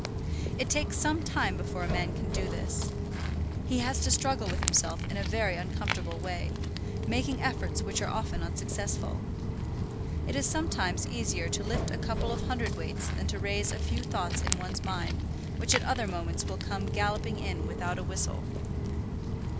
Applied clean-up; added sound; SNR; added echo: none; Walk, footsteps; -3 dB; none.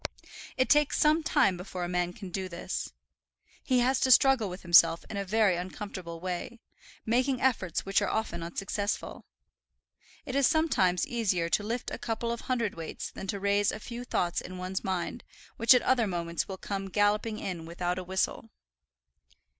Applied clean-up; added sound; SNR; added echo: none; none; none; none.